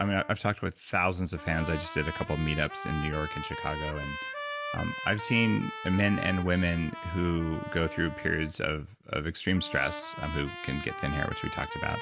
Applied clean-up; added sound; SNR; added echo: none; Trumpet; 10 dB; none.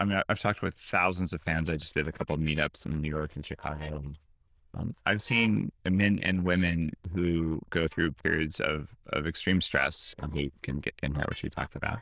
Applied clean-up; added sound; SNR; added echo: neural diffusion model UNIVERSE++.